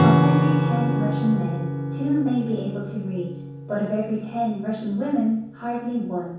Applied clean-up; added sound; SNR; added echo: none; Acoustic guitar / Strum; -1 dB; reverberation time 0.7 s.